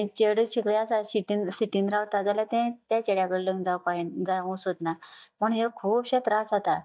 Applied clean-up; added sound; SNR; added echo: neural mask model DeepFilterNet 3.